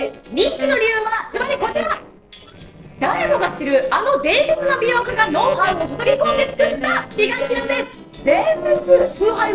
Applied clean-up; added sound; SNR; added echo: neural separator model SepFormer DNS4.